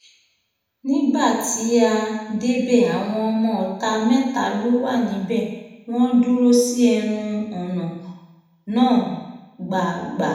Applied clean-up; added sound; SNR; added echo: none; none; none; reverberation time 1.0 s.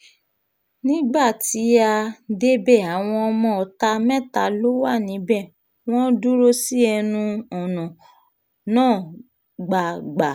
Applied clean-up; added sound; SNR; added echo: none; none; none; none.